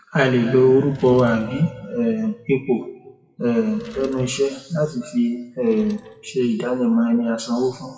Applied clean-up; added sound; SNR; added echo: classical method WPE with log-MMSE.